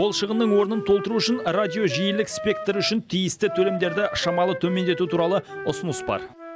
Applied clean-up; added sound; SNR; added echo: none; Wind instrument, woodwind instrument; 9 dB; none.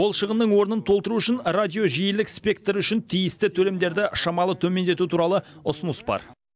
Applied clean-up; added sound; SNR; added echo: none; none; none; none.